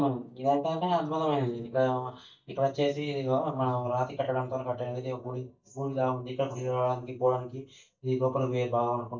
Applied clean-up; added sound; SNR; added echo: neural mask model DeepFilterNet 3.